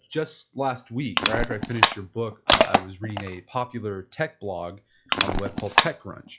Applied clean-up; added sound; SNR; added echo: classical method log-MMSE.